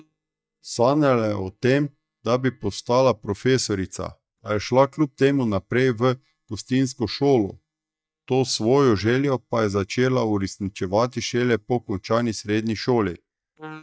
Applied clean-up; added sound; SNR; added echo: neural mask model DeepFilterNet 3.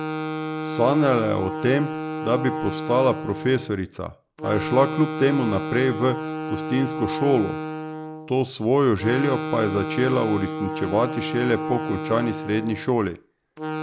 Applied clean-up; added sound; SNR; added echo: none; Wind instrument, woodwind instrument; 6 dB; none.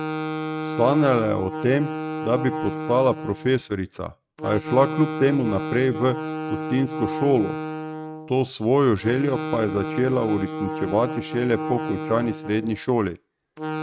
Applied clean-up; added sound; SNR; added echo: neural mask model RNNoise.